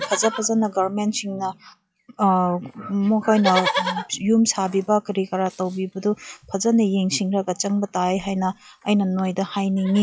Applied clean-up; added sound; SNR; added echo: classical method log-MMSE.